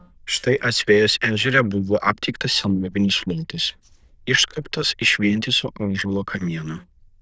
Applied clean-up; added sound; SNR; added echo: neural diffusion model UNIVERSE++.